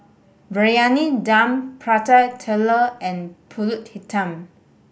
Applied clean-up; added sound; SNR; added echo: none; none; none; none.